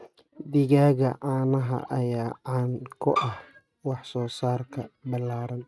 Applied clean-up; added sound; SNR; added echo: neural mask model RNNoise.